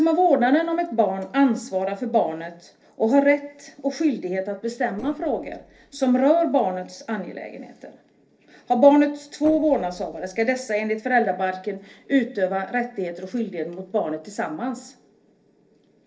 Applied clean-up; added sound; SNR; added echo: neural separator model SepFormer DNS4.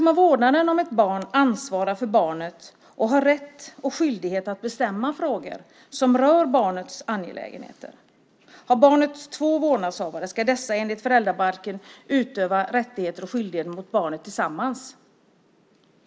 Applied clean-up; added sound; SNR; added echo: none; none; none; none.